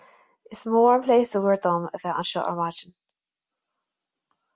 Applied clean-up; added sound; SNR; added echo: none; none; none; none.